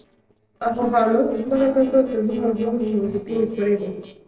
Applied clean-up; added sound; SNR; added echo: neural separator model SepFormer DNS4.